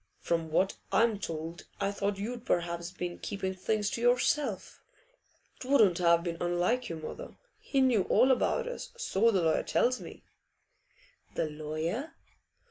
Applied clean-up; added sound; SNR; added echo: none; none; none; none.